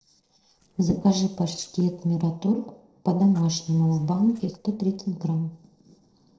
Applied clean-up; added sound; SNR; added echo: neural separator model SepFormer DNS4.